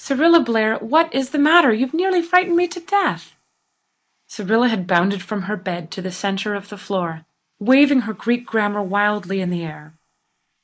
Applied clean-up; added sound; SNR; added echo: neural mask model Resemble Enhance denoiser.